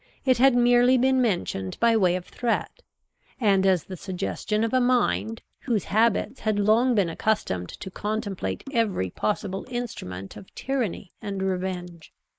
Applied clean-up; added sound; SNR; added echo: neural mask model Resemble Enhance denoiser.